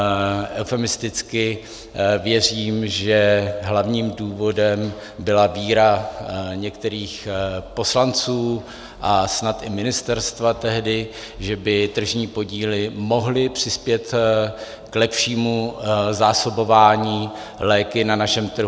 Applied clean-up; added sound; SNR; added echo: none; none; none; none.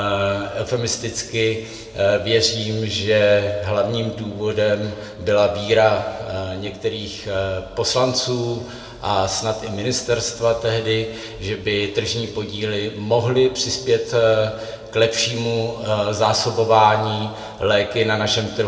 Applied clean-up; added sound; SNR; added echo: none; none; none; reverberation time 1.7 s.